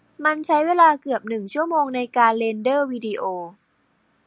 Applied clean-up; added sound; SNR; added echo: none; none; none; none.